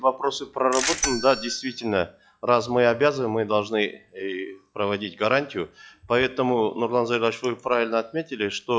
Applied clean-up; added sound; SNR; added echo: classical method log-MMSE.